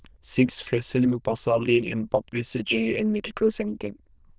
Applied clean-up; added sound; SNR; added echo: neural diffusion model UNIVERSE++.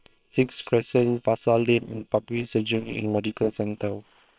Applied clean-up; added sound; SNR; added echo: neural separator model SepFormer WHAM!.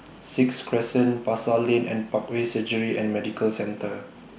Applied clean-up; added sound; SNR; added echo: none; none; none; none.